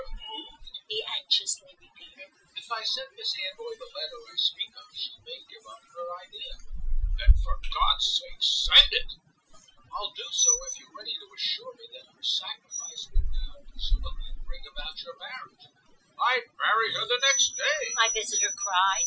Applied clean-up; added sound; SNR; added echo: classical method Wiener filter.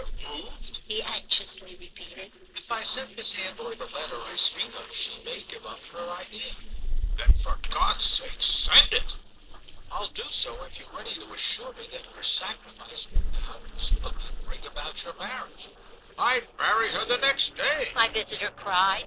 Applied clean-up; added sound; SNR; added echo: neural separator model SepFormer DNS4.